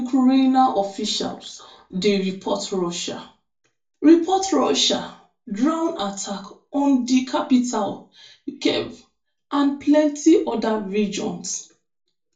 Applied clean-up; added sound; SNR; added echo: none; none; none; reverberation time 0.3 s.